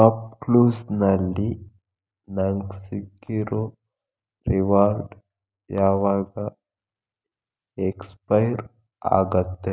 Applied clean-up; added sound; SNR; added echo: none; none; none; none.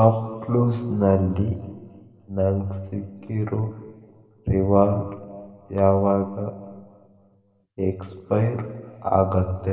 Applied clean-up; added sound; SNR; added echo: none; none; none; reverberation time 2.3 s.